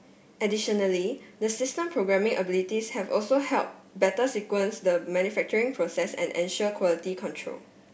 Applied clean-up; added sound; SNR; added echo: none; none; none; none.